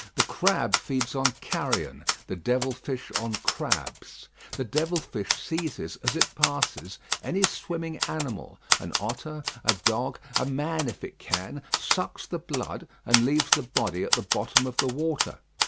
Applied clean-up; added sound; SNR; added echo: none; Typewriter; 0 dB; none.